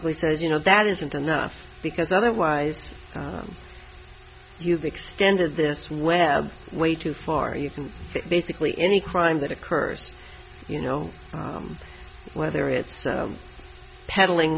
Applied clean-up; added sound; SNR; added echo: none; none; none; none.